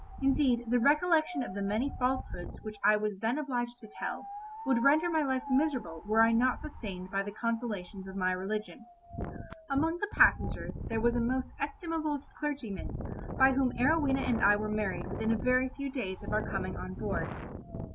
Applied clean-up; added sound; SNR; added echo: none; Wind; 9 dB; none.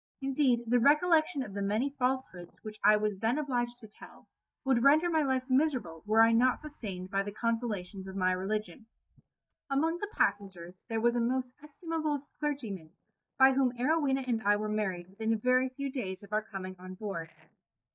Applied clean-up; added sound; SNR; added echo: neural mask model DeepFilterNet 3.